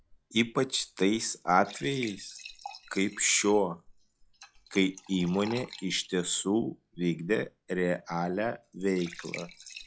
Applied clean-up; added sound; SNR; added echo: classical method log-MMSE.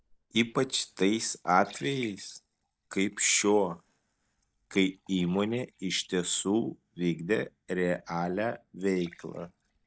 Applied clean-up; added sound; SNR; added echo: neural mask model DeepFilterNet 3.